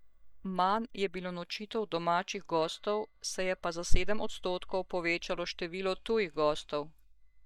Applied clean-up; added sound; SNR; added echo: neural mask model DeepFilterNet 3.